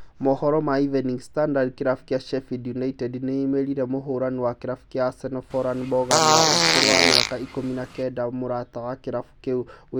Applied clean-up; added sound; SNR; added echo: none; Fart; -4 dB; none.